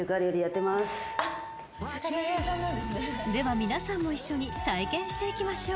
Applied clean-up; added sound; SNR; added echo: none; Wind instrument, woodwind instrument; 11 dB; none.